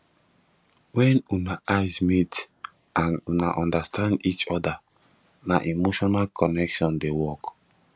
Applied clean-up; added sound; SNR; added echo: none; none; none; none.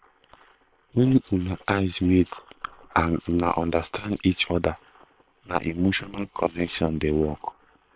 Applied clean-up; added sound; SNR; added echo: neural separator model SepFormer WHAM!.